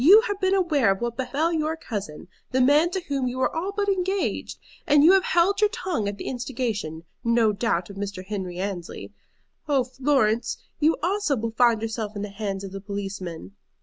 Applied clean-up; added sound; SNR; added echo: none; none; none; none.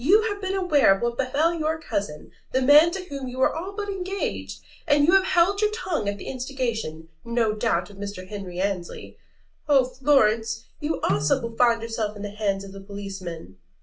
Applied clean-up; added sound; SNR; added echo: none; Snare drum; 11 dB; reverberation time 0.2 s.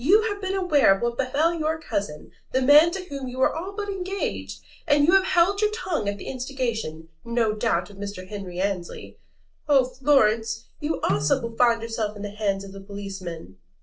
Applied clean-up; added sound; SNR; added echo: neural separator model SepFormer DNS4.